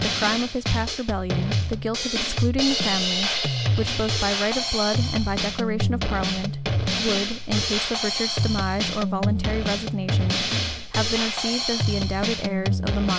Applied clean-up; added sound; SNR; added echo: none; Drum kit; -2 dB; none.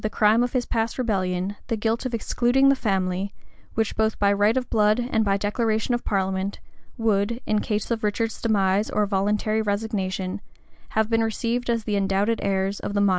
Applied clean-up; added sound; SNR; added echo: none; none; none; none.